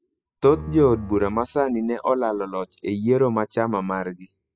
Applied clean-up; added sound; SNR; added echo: classical method spectral subtraction.